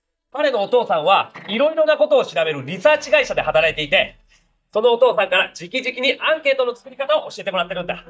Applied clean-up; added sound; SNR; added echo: neural mask model DeepFilterNet 3.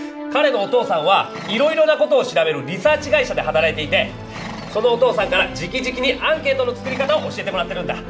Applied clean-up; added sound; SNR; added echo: none; Livestock, farm animals, working animals; 20 dB; none.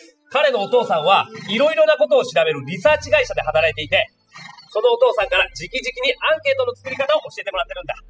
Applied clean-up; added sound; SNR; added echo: classical method spectral subtraction.